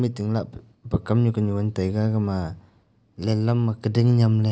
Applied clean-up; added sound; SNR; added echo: none; none; none; none.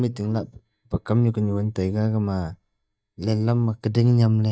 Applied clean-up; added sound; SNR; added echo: neural mask model DeepFilterNet 3.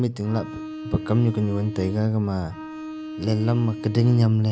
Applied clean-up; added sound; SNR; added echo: none; Bowed string instrument; 12 dB; none.